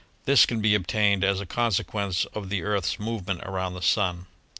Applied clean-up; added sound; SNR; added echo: none; none; none; none.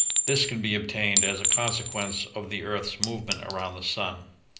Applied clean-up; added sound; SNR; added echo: none; Chink, clink; -1 dB; reverberation time 0.5 s.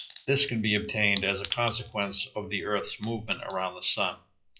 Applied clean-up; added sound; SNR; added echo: classical method WPE with log-MMSE.